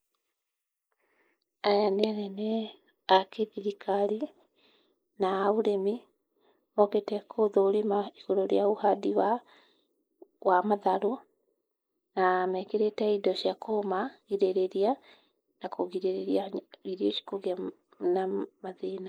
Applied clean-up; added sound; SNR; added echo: neural mask model Resemble Enhance denoiser.